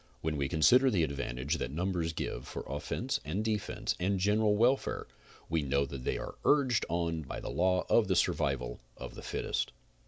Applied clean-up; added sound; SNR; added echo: none; none; none; none.